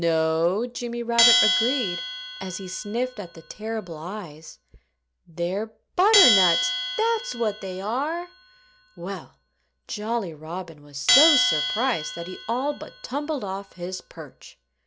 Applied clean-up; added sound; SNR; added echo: none; Bell; 1 dB; none.